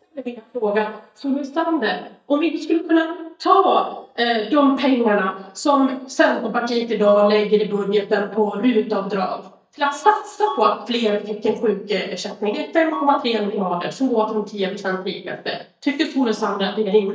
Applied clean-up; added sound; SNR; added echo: neural mask model DeepFilterNet 3.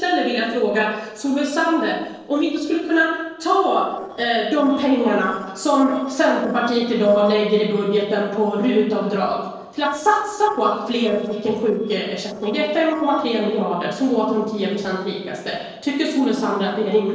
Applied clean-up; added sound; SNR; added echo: neural separator model SepFormer DNS4.